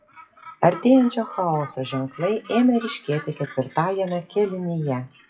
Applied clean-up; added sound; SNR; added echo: classical method WPE with log-MMSE.